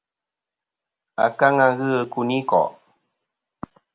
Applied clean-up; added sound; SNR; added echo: none; none; none; none.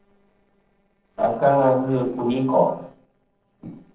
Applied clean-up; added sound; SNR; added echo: neural separator model SepFormer DNS4.